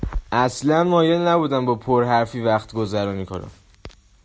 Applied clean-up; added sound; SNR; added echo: none; none; none; none.